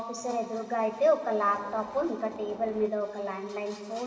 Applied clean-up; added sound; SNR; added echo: none; Train; 16 dB; reverberation time 2.3 s.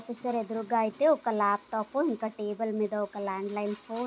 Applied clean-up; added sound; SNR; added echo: none; none; none; none.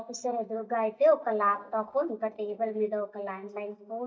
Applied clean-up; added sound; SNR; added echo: neural mask model DeepFilterNet 3.